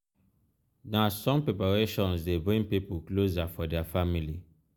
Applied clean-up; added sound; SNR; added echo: none; none; none; none.